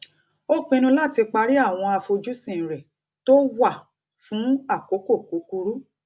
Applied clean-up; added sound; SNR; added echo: none; none; none; none.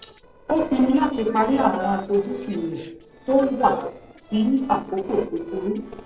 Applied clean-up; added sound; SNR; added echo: neural separator model SepFormer DNS4.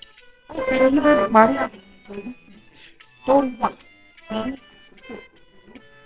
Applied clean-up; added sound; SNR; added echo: neural separator model SepFormer WHAMR!.